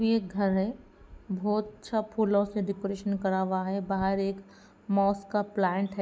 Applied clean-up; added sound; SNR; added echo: none; none; none; none.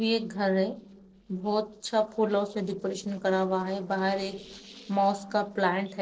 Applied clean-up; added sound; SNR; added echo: neural separator model SepFormer DNS4.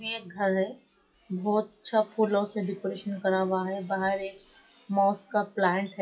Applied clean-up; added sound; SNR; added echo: classical method WPE with log-MMSE.